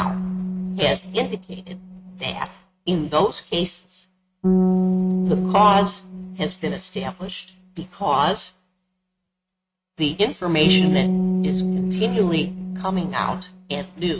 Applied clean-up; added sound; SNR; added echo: neural mask model RNNoise.